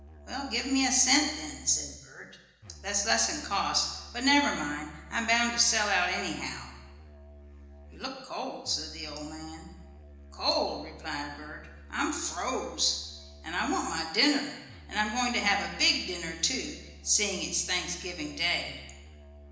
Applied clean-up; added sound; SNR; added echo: none; Musical instrument; 18 dB; reverberation time 1.0 s.